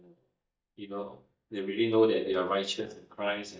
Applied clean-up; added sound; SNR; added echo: neural mask model DeepFilterNet 3.